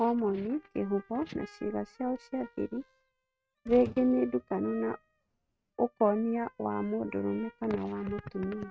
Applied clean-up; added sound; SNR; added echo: neural mask model RNNoise.